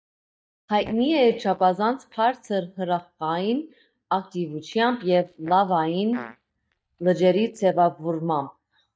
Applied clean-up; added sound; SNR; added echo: neural mask model DeepFilterNet 3.